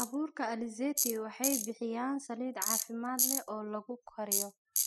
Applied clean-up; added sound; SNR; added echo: classical method spectral subtraction.